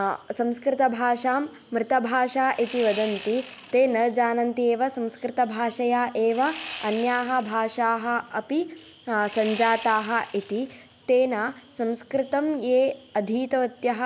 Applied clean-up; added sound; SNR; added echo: none; Sawing; 14 dB; none.